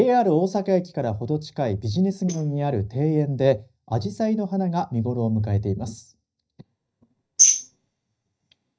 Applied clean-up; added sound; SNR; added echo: neural mask model DeepFilterNet 3.